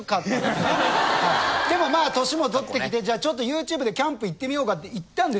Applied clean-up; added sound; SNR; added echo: none; Wind instrument, woodwind instrument; 13 dB; none.